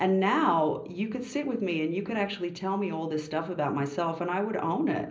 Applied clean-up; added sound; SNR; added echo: none; none; none; reverberation time 0.5 s.